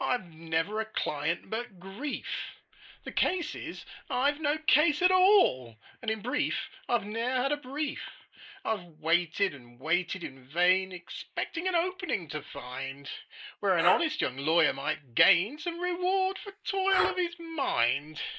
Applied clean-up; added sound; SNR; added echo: neural mask model Resemble Enhance denoiser.